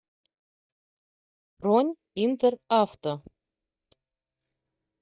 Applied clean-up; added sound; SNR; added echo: neural mask model DeepFilterNet 3.